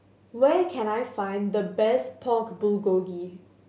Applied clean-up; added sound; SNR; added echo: none; none; none; none.